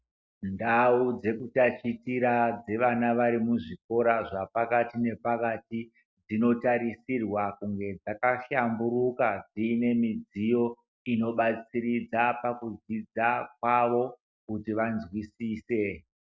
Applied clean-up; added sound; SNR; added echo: none; none; none; none.